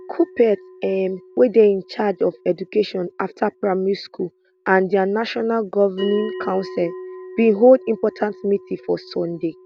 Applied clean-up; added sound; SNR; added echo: none; Bell; 18 dB; none.